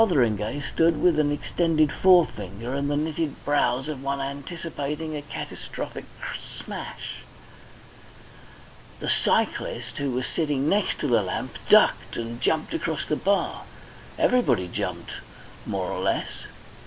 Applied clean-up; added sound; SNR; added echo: none; none; none; none.